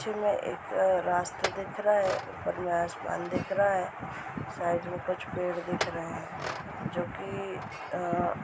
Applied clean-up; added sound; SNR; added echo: none; Chink, clink; 13 dB; none.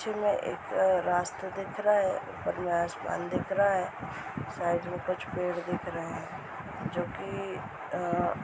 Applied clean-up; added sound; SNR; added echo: none; none; none; none.